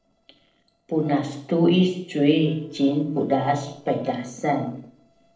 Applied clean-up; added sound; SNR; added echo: neural separator model SepFormer DNS4.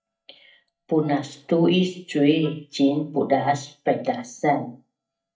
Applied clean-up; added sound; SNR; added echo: neural mask model DeepFilterNet 3.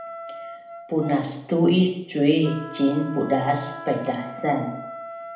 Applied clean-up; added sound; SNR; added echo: none; Wind instrument, woodwind instrument; 14 dB; reverberation time 0.8 s.